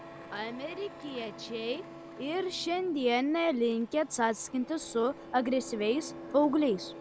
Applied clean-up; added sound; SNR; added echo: none; Printer; 15 dB; none.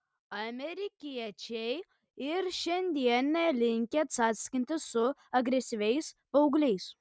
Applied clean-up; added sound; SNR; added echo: none; none; none; none.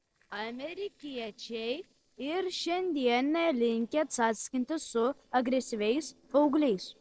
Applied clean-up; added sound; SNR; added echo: neural separator model SepFormer DNS4.